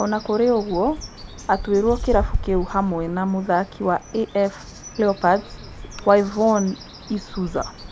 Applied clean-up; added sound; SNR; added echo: none; Bird; 10 dB; none.